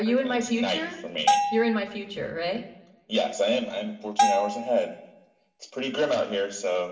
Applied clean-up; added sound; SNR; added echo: none; Bell; 0 dB; reverberation time 0.7 s.